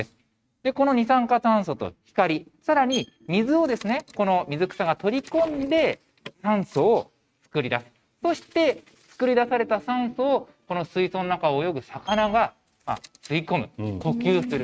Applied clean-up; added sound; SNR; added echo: neural mask model RNNoise.